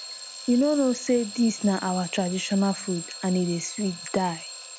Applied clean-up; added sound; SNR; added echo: none; Alarm / Clock; 5 dB; none.